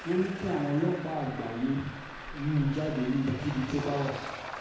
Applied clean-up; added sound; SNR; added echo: none; Traffic noise, roadway noise; 11 dB; reverberation time 1.1 s.